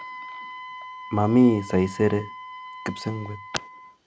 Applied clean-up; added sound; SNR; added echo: none; Wind instrument, woodwind instrument; 14 dB; none.